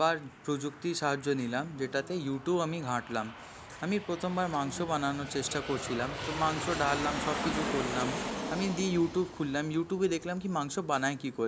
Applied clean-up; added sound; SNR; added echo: none; Aircraft; 8 dB; none.